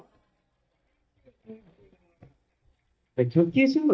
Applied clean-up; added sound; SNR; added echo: neural mask model DeepFilterNet 3.